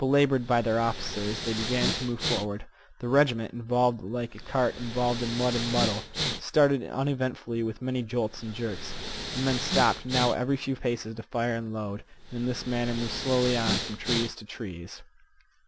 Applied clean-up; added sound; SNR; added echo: none; Respiratory sounds; 7 dB; none.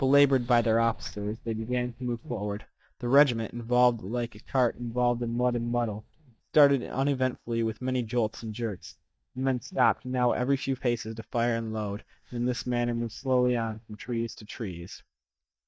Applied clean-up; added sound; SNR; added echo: neural mask model DeepFilterNet 3.